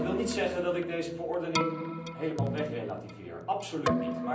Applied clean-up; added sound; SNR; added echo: none; Keyboard (musical); 2 dB; reverberation time 0.6 s.